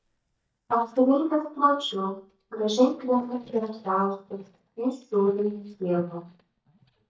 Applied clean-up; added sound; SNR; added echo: neural mask model DeepFilterNet 3.